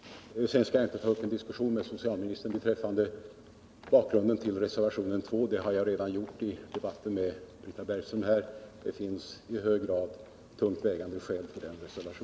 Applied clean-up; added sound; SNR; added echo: none; none; none; none.